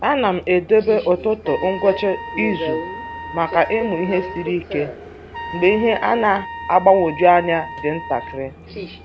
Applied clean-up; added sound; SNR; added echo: none; Trumpet + Subway, metro, underground; 11 dB; none.